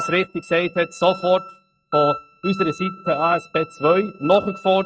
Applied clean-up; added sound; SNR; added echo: neural mask model RNNoise.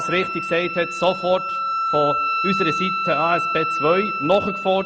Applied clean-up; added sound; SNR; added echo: none; Wind instrument, woodwind instrument; 2 dB; none.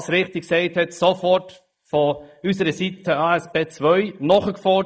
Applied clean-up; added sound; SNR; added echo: neural mask model Resemble Enhance denoiser.